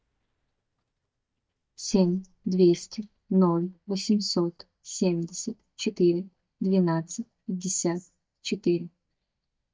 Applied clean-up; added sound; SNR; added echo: neural mask model DeepFilterNet 3.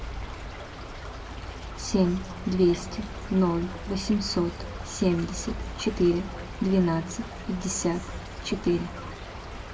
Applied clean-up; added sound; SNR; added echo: none; Stream / Trickle, dribble; 11 dB; reverberation time 1.7 s.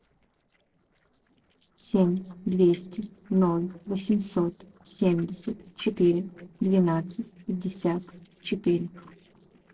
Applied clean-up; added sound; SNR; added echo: neural separator model SepFormer DNS4.